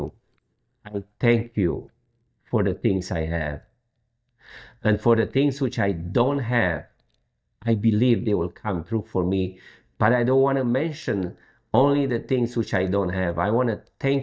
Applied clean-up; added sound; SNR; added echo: neural mask model DeepFilterNet 3.